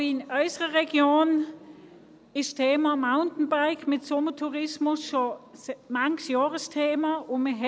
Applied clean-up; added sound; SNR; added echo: none; none; none; none.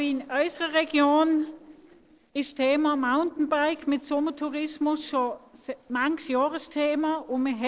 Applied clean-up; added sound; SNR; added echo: neural separator model SepFormer DNS4.